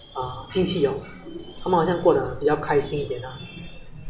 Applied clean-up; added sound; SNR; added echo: none; Screech / Subway, metro, underground; 15 dB; reverberation time 2.6 s.